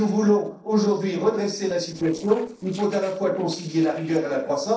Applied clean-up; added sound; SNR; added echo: neural separator model SepFormer DNS4.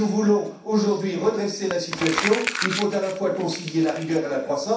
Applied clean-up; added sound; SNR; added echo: none; Crumpling, crinkling; 9 dB; reverberation time 0.7 s.